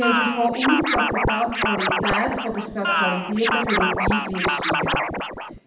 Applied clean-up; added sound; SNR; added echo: none; Scratching (performance technique); -2 dB; reverberation time 0.8 s.